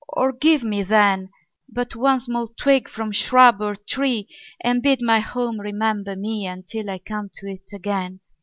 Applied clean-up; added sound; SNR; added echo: none; none; none; none.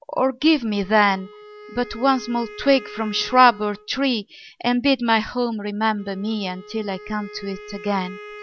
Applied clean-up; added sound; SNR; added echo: none; Wind instrument, woodwind instrument; 19 dB; none.